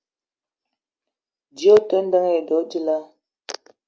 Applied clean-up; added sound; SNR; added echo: none; none; none; none.